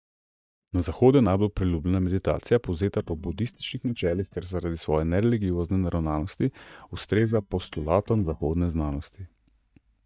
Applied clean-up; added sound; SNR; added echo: neural mask model DeepFilterNet 3.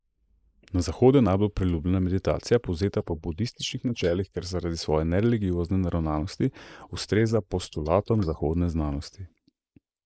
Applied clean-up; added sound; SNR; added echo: neural mask model Resemble Enhance denoiser.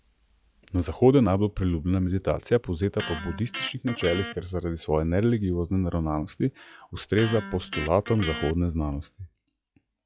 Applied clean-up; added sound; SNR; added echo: classical method log-MMSE.